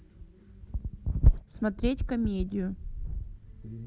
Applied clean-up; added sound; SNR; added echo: none; none; none; none.